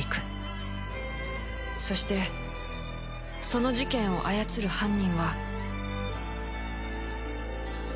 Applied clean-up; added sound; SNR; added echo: none; none; none; none.